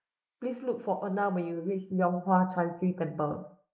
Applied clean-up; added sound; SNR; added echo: neural mask model Resemble Enhance denoiser.